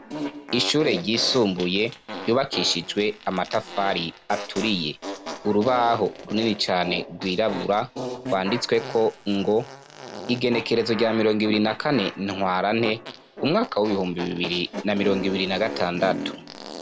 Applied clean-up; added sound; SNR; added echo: none; Fart; 10 dB; none.